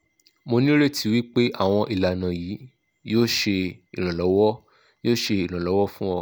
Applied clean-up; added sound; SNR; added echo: none; none; none; none.